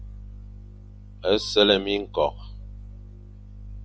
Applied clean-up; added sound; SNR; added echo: none; none; none; none.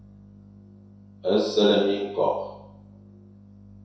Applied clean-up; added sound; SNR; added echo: none; none; none; reverberation time 0.7 s.